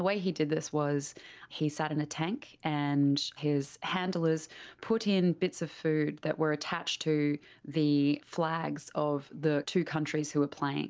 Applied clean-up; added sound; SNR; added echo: none; none; none; none.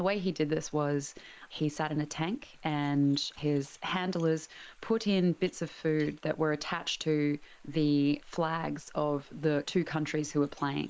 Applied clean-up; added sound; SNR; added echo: neural mask model Resemble Enhance denoiser.